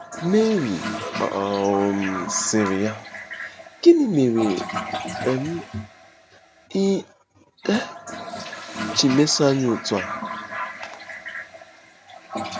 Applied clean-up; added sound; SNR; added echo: none; Toilet flush; 10 dB; none.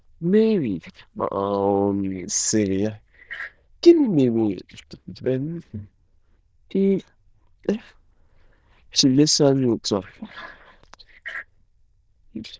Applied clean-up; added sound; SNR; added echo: neural diffusion model UNIVERSE++.